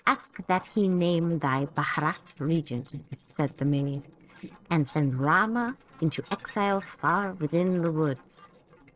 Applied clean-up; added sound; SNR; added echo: neural separator model SepFormer DNS4.